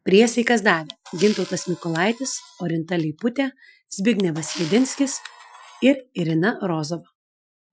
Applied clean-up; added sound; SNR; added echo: classical method Wiener filter.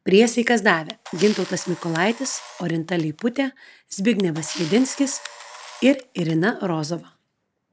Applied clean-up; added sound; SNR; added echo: none; Camera; 17 dB; none.